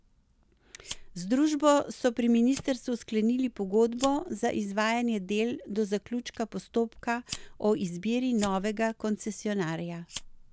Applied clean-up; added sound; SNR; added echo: none; Fire; 18 dB; none.